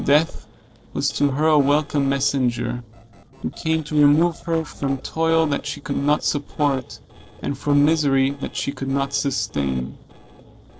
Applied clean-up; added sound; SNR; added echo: neural separator model SepFormer DNS4.